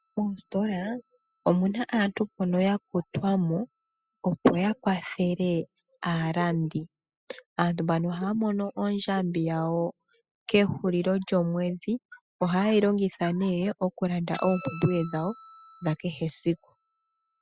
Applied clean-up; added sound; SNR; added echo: classical method spectral subtraction.